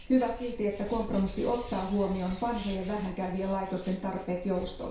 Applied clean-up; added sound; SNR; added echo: none; Bird; 13 dB; reverberation time 0.6 s.